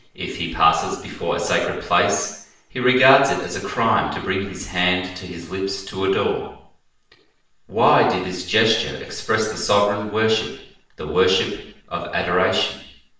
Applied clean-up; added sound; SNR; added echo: none; none; none; reverberation time 0.7 s.